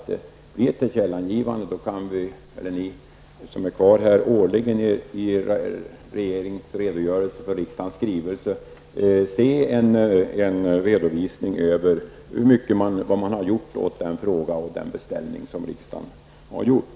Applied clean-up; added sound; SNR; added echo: none; none; none; none.